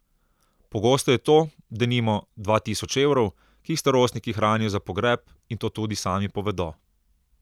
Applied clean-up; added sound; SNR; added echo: none; none; none; none.